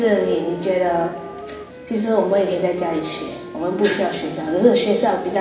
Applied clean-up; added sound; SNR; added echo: none; Wind instrument, woodwind instrument; 18 dB; reverberation time 1.6 s.